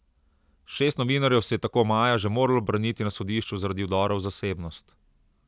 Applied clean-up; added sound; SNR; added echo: none; none; none; none.